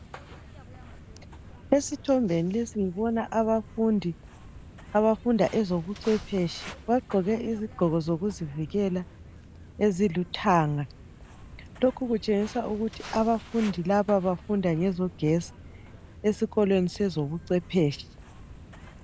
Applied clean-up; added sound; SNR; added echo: none; Walk, footsteps; 18 dB; none.